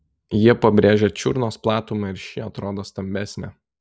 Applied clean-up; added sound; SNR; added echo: none; none; none; none.